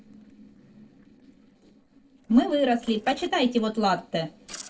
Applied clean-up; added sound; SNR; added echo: neural separator model SepFormer DNS4.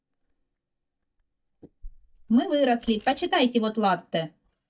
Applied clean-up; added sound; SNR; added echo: neural mask model DeepFilterNet 3.